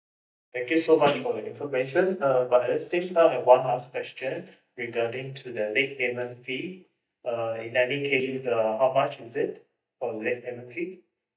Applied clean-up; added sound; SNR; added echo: neural mask model DeepFilterNet 3.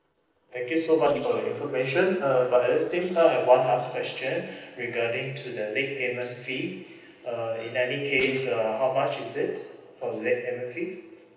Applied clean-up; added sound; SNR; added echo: neural separator model SepFormer DNS4.